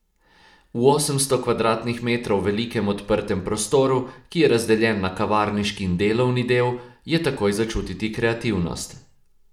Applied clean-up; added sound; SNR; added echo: none; none; none; reverberation time 0.6 s.